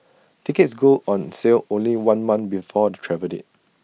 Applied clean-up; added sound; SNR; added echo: none; none; none; none.